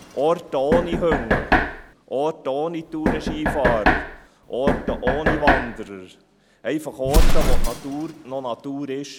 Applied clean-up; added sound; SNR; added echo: none; Explosion + Knock; -4 dB; none.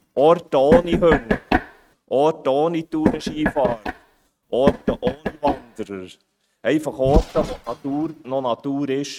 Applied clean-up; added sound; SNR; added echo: neural mask model RNNoise.